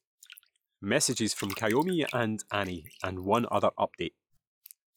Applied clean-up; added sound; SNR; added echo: classical method log-MMSE.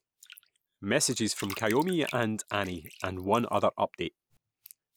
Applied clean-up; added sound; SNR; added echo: none; Bathtub (filling or washing); 17 dB; none.